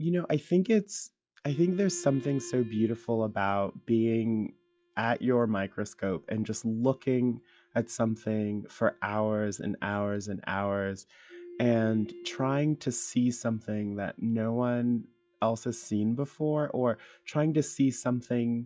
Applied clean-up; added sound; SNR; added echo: classical method log-MMSE.